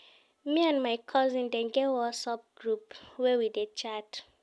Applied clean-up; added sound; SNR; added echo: none; none; none; none.